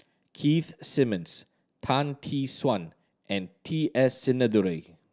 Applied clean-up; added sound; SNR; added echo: none; none; none; none.